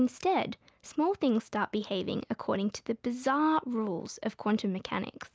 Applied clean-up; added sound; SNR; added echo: none; none; none; none.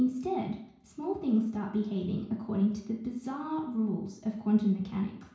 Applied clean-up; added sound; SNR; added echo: none; none; none; reverberation time 0.6 s.